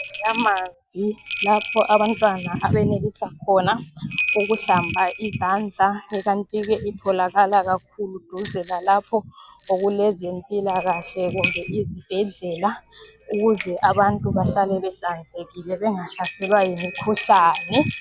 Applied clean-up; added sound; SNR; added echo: none; Bell; 9 dB; none.